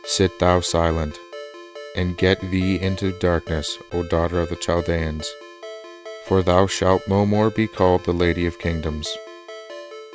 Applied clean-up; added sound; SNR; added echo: none; Ringtone; 16 dB; none.